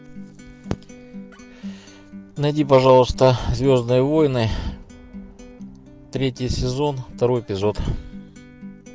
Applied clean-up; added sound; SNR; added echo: none; Acoustic guitar; 19 dB; none.